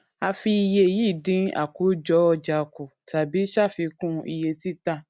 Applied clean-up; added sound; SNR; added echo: none; none; none; none.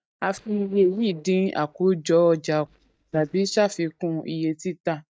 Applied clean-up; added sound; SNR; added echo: neural mask model DeepFilterNet 3.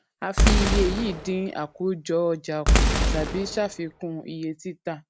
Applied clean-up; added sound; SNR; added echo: none; Boom; -4 dB; none.